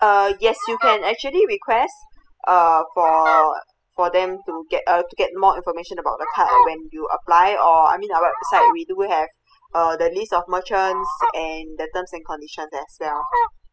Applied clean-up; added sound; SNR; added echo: classical method spectral subtraction.